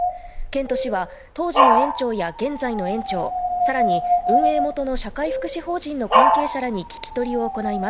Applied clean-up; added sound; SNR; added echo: none; Dog; -4 dB; none.